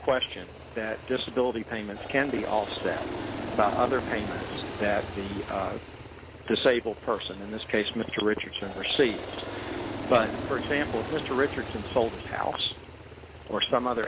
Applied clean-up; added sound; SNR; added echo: none; Aircraft; 8 dB; none.